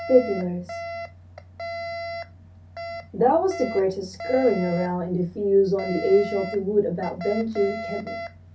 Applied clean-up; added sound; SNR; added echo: none; Alarm; 10 dB; reverberation time 0.3 s.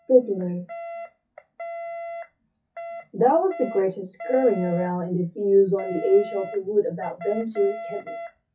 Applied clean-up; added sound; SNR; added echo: classical method WPE with log-MMSE.